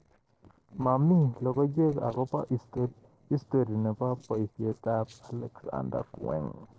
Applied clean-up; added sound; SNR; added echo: neural separator model SepFormer DNS4.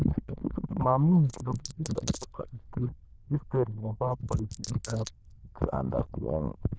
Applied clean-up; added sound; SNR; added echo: neural diffusion model UNIVERSE++.